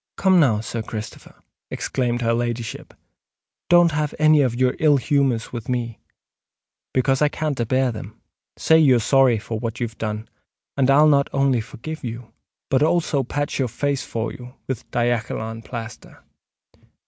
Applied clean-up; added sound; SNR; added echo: none; none; none; none.